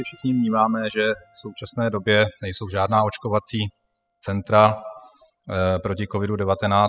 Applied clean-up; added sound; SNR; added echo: classical method spectral subtraction.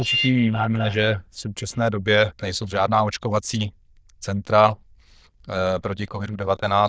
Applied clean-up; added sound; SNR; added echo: neural diffusion model UNIVERSE++.